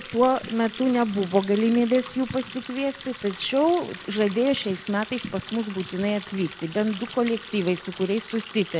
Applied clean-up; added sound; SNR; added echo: none; Water tap, faucet; 16 dB; none.